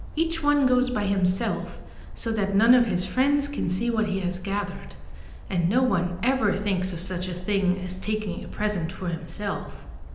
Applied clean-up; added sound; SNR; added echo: none; Bird; 11 dB; reverberation time 0.9 s.